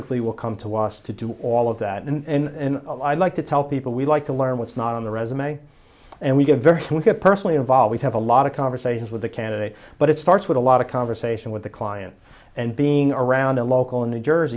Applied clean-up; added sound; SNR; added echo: none; none; none; none.